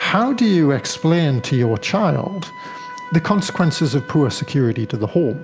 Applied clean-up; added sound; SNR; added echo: none; Wind instrument, woodwind instrument; 19 dB; none.